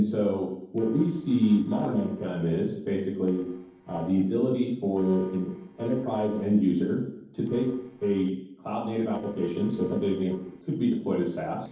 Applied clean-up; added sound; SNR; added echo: neural separator model SepFormer DNS4.